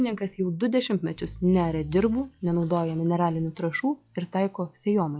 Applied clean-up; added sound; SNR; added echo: classical method log-MMSE.